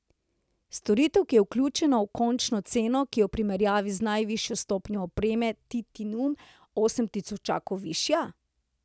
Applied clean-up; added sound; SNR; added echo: none; none; none; none.